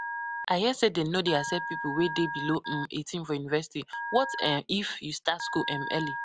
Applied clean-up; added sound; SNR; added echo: none; Telephone; 7 dB; none.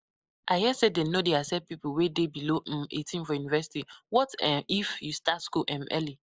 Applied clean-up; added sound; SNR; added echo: neural mask model Resemble Enhance denoiser.